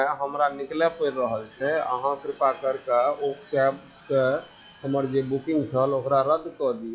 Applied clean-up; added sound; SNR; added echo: classical method log-MMSE.